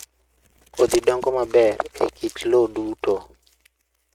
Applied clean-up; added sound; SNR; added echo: neural mask model RNNoise.